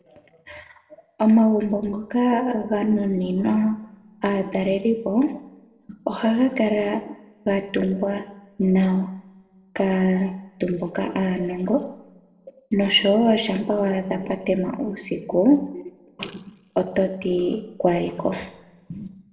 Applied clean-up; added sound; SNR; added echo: none; none; none; reverberation time 0.7 s.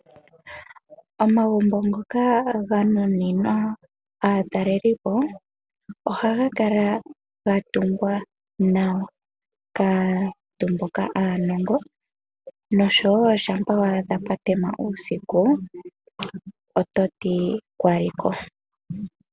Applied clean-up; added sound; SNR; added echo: none; none; none; none.